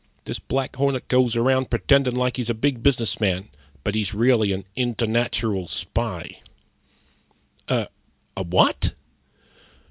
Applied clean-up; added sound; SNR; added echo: none; none; none; none.